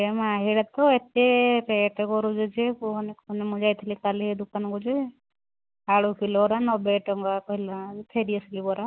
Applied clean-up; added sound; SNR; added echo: none; none; none; none.